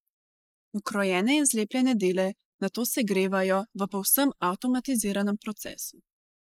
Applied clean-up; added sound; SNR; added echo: neural mask model Resemble Enhance denoiser.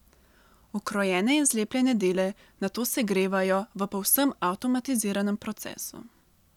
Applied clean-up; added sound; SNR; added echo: none; none; none; none.